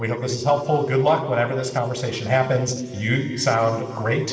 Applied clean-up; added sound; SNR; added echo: neural separator model SepFormer DNS4.